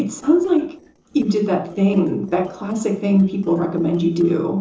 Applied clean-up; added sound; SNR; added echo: neural separator model SepFormer DNS4.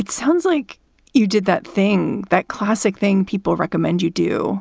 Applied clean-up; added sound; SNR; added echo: none; none; none; none.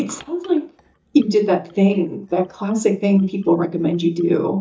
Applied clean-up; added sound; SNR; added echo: neural mask model DeepFilterNet 3.